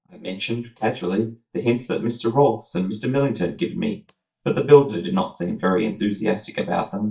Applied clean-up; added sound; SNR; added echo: neural mask model DeepFilterNet 3.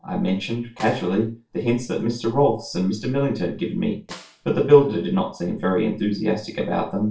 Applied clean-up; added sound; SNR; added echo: neural separator model SepFormer DNS4.